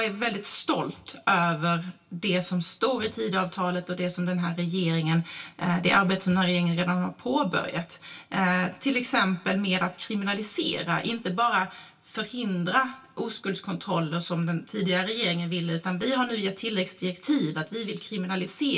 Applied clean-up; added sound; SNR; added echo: none; none; none; reverberation time 0.1 s.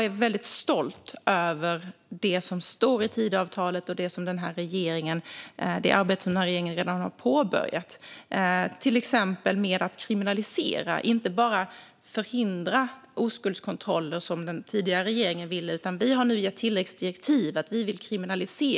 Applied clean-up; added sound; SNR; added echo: none; none; none; none.